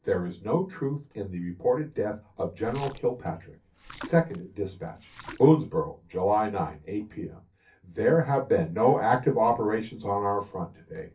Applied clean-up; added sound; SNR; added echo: none; Splash, splatter; 19 dB; reverberation time 0.3 s.